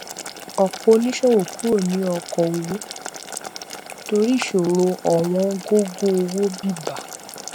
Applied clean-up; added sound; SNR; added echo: none; Boiling; 13 dB; none.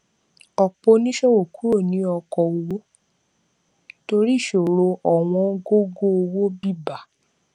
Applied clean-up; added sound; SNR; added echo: none; none; none; none.